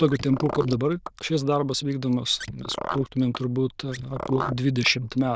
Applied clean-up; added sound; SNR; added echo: neural diffusion model UNIVERSE++.